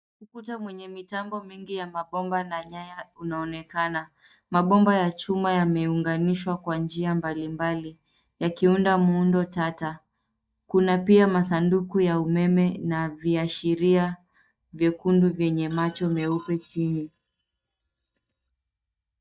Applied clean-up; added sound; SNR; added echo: neural mask model DeepFilterNet 3.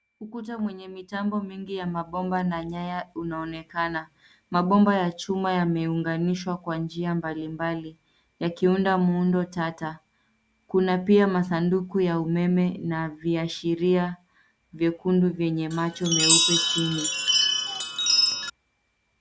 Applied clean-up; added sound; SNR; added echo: none; Chime; -3 dB; none.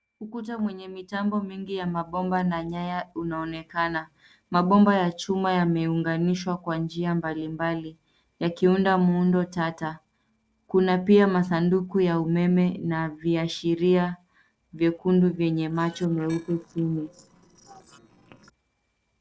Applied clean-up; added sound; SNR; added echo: neural separator model SepFormer DNS4.